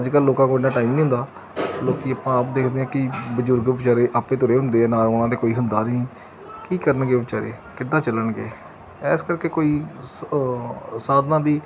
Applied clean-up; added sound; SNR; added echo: none; none; none; none.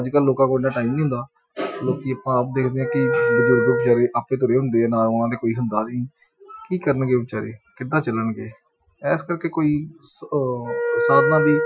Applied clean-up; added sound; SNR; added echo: classical method Wiener filter.